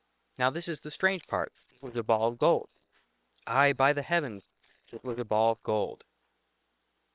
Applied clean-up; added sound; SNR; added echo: neural separator model SepFormer WHAM!.